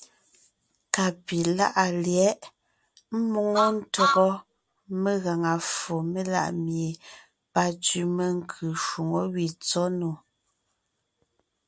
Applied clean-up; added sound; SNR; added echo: none; Truck; 1 dB; none.